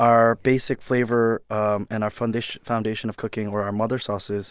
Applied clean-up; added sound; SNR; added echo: none; none; none; none.